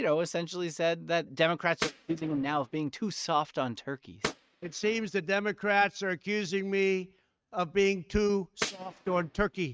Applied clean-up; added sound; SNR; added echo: neural mask model RNNoise.